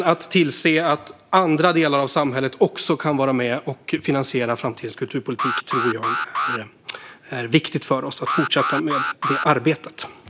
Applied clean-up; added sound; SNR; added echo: none; Alarm; 4 dB; none.